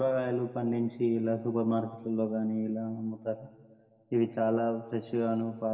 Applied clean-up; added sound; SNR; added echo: none; none; none; reverberation time 3.0 s.